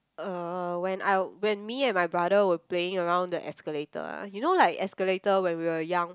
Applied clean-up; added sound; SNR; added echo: none; none; none; none.